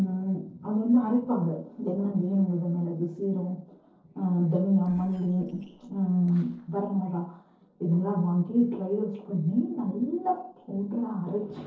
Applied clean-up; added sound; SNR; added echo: neural separator model SepFormer DNS4.